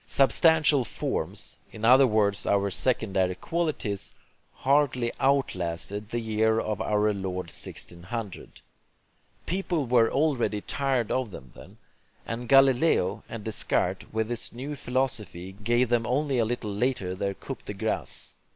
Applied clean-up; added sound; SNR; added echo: none; none; none; none.